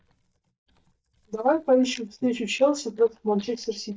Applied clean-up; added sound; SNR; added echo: neural mask model DeepFilterNet 3.